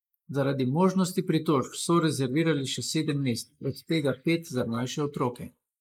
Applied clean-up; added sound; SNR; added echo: neural mask model Resemble Enhance denoiser.